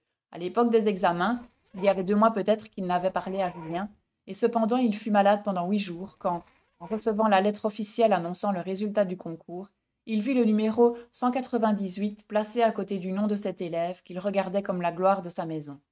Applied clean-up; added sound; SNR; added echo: neural mask model RNNoise.